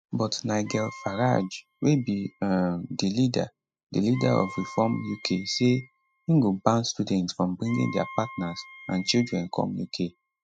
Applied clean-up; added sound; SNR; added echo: classical method spectral subtraction.